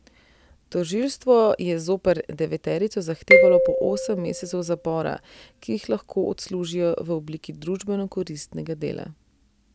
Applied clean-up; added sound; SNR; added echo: none; Marimba, xylophone; -2 dB; none.